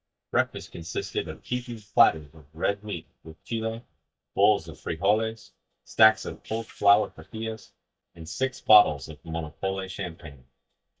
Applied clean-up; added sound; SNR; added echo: neural mask model DeepFilterNet 3.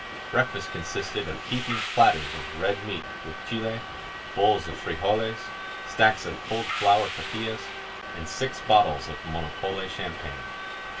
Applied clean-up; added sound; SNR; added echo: none; Subway, metro, underground; 8 dB; reverberation time 0.2 s.